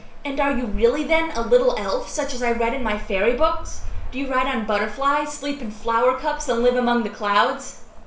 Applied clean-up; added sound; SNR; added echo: none; Traffic noise, roadway noise; 9 dB; reverberation time 0.5 s.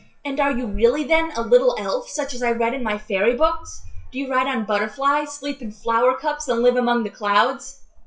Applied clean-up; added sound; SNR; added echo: classical method WPE with log-MMSE.